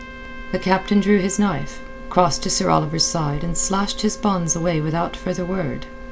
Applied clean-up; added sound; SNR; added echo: none; Trumpet; 18 dB; none.